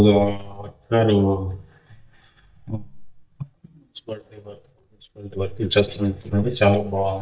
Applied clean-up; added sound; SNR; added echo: neural mask model DeepFilterNet 3.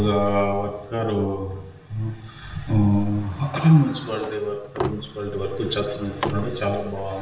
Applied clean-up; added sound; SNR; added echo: none; Sliding door; 14 dB; reverberation time 0.8 s.